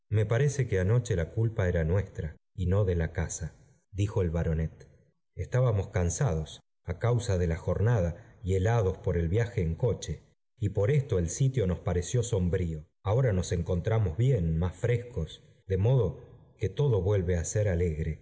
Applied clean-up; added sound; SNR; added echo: none; none; none; none.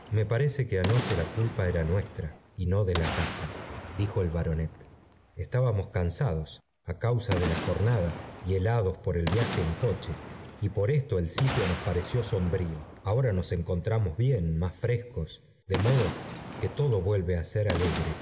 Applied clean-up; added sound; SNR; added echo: none; Boom; 10 dB; none.